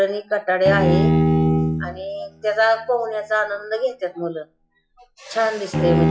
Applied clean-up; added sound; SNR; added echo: classical method log-MMSE.